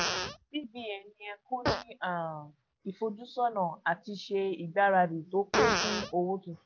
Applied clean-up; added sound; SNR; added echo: none; Fart; 4 dB; none.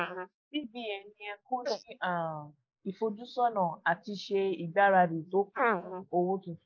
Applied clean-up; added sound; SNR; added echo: neural mask model Resemble Enhance denoiser.